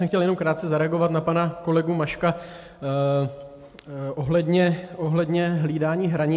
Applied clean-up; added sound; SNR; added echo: none; none; none; none.